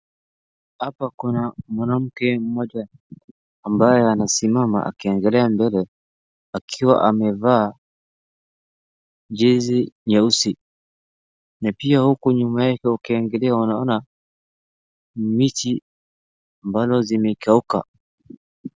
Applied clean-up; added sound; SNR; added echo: none; none; none; none.